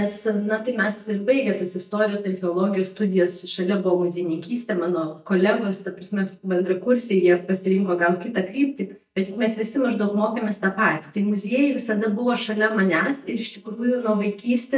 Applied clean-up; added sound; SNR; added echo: neural mask model DeepFilterNet 3.